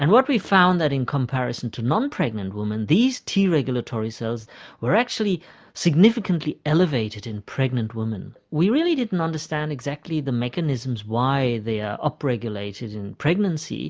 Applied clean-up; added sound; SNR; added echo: none; none; none; none.